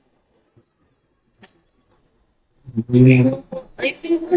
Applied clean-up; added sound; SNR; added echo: neural mask model DeepFilterNet 3.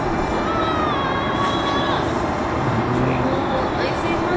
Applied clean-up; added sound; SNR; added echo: none; Aircraft; -3 dB; reverberation time 1.0 s.